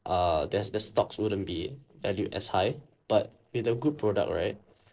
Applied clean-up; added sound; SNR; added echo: neural separator model SepFormer DNS4.